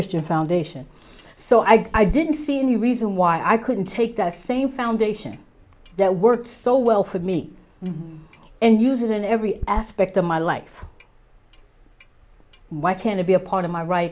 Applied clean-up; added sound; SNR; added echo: none; Clock; 18 dB; none.